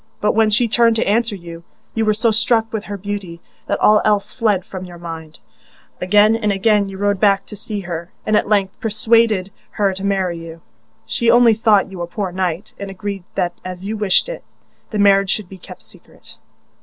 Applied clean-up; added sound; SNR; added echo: none; none; none; none.